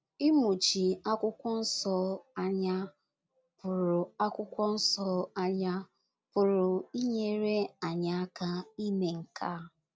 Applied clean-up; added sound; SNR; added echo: none; none; none; none.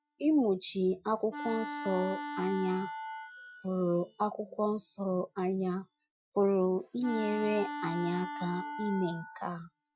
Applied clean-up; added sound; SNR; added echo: classical method Wiener filter.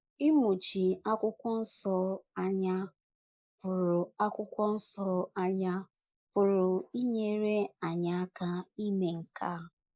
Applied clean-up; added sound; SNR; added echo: neural mask model Resemble Enhance denoiser.